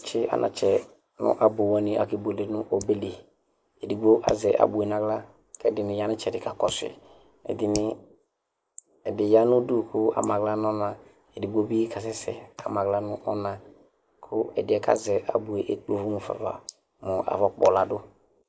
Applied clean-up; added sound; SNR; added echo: neural mask model Resemble Enhance denoiser.